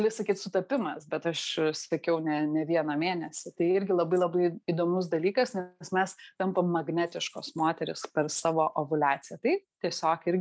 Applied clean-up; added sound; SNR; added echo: none; none; none; none.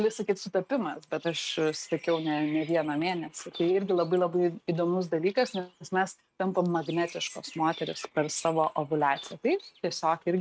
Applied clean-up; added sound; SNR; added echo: neural mask model RNNoise.